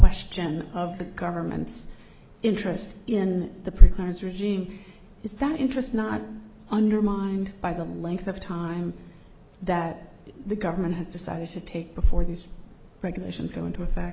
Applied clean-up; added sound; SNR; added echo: none; none; none; none.